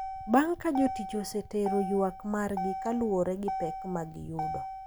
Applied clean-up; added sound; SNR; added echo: none; Motor vehicle (road); 7 dB; none.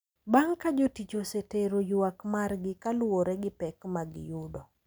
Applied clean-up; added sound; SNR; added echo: none; none; none; none.